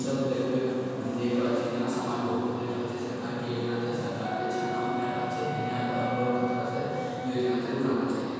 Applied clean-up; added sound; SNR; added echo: none; Wind instrument, woodwind instrument; 6 dB; reverberation time 2.1 s.